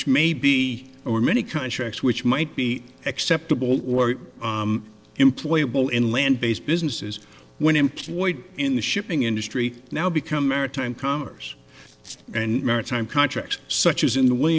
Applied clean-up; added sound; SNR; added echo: neural separator model SepFormer DNS4.